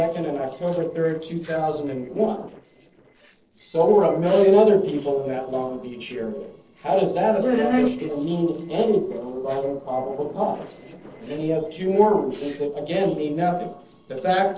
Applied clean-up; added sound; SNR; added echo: neural separator model SepFormer DNS4.